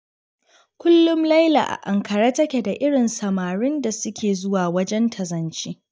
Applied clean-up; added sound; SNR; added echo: neural mask model DeepFilterNet 3.